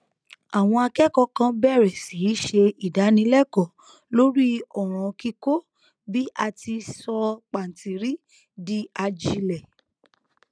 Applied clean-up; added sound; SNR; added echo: none; none; none; none.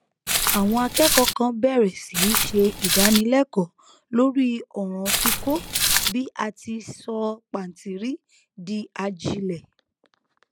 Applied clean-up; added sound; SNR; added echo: none; Walk, footsteps; -2 dB; none.